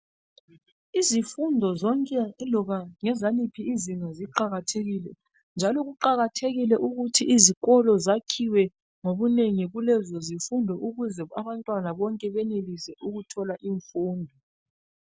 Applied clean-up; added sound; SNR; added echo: none; none; none; none.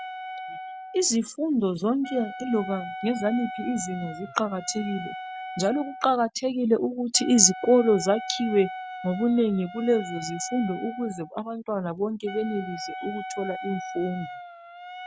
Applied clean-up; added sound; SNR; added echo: none; Wind instrument, woodwind instrument; 12 dB; none.